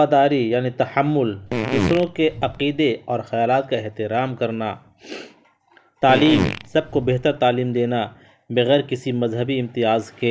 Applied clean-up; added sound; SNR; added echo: none; Fart; 5 dB; none.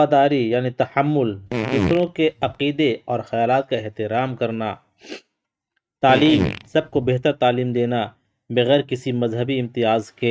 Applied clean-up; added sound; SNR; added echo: neural mask model RNNoise.